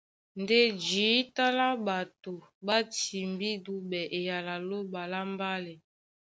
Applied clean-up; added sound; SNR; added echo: none; none; none; none.